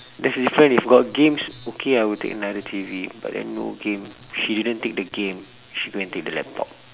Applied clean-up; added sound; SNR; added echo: none; none; none; none.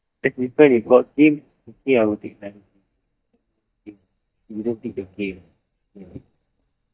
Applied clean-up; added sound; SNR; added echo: neural mask model DeepFilterNet 3.